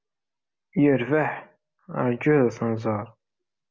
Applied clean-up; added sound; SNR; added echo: none; none; none; none.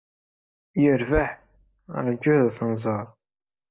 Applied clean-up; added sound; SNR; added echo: neural mask model DeepFilterNet 3.